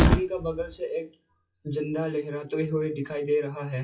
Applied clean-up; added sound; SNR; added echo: classical method WPE with log-MMSE.